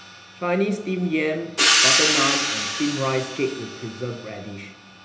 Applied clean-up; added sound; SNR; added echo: none; Hi-hat; -2 dB; reverberation time 1.0 s.